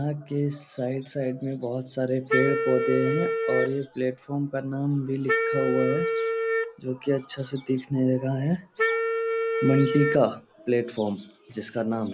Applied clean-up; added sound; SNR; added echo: none; Wind instrument, woodwind instrument; 1 dB; none.